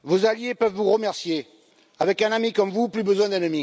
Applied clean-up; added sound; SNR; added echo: none; none; none; none.